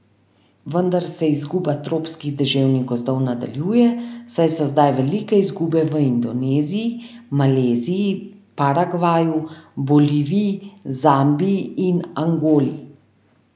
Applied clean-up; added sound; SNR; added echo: none; none; none; none.